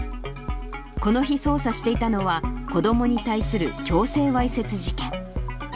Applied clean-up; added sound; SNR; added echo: none; none; none; none.